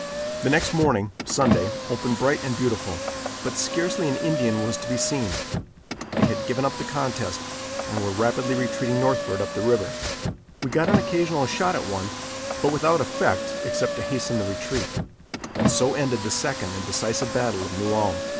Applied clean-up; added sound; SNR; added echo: none; Car; 3 dB; none.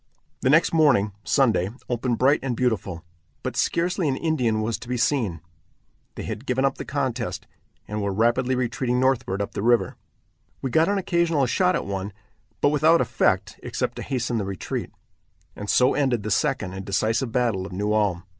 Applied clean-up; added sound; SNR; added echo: none; none; none; none.